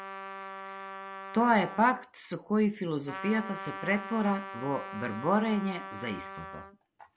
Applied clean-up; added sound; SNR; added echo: none; Trumpet; 11 dB; none.